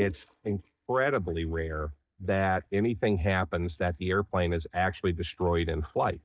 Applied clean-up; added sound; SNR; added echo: neural mask model DeepFilterNet 3.